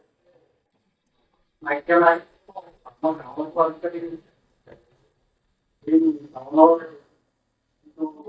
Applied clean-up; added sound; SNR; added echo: neural mask model DeepFilterNet 3.